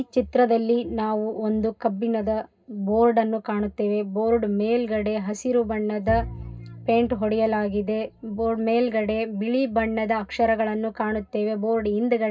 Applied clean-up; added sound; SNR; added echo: none; Bowed string instrument; 14 dB; reverberation time 0.2 s.